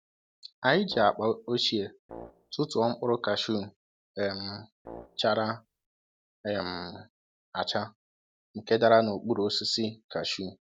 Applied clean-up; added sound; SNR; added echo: none; Brass instrument; 19 dB; none.